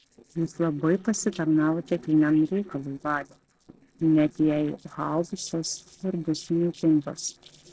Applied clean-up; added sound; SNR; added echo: neural separator model SepFormer DNS4.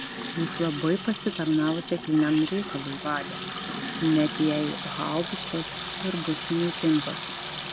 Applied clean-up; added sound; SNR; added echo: none; Sink (filling or washing) / Water tap, faucet; 3 dB; none.